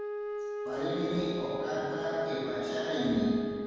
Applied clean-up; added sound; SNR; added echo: none; Wind instrument, woodwind instrument; 4 dB; reverberation time 2.1 s.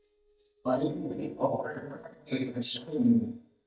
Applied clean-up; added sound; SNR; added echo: neural mask model DeepFilterNet 3.